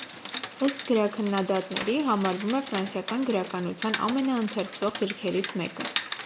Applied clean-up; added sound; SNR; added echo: none; Rain; 6 dB; none.